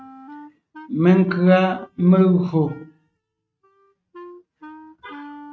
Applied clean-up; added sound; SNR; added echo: neural mask model RNNoise.